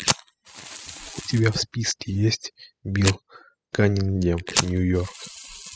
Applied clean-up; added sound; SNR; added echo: classical method spectral subtraction.